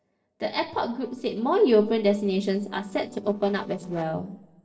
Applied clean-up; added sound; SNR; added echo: neural separator model SepFormer DNS4.